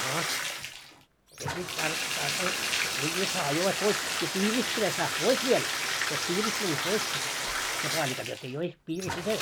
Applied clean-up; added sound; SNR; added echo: none; Bathtub (filling or washing); -1 dB; none.